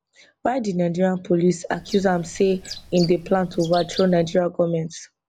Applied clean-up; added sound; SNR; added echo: none; Bird; 17 dB; none.